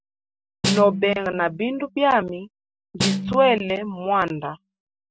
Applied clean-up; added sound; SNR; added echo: none; Snare drum; 6 dB; none.